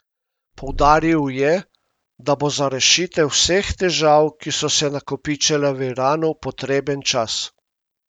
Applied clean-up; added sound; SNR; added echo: none; Purr; 11 dB; none.